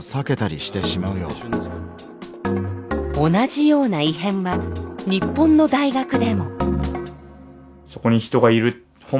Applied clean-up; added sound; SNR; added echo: none; none; none; none.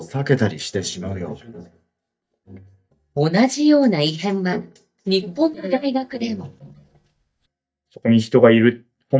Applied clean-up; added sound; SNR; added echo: neural mask model DeepFilterNet 3.